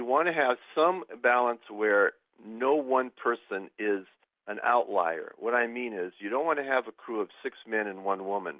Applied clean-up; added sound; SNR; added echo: none; none; none; none.